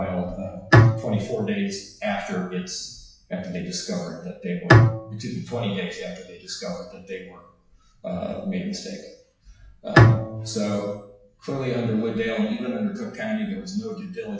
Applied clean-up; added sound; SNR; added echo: classical method WPE with log-MMSE.